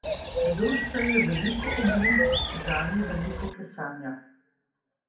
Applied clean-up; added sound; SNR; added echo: none; Bird; -2 dB; reverberation time 0.6 s.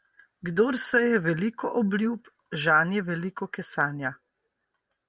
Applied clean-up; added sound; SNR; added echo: none; none; none; none.